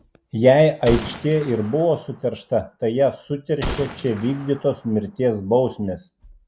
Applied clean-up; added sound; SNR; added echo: none; Gunshot, gunfire; 13 dB; none.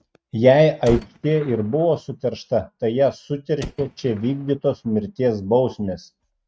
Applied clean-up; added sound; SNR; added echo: neural mask model RNNoise.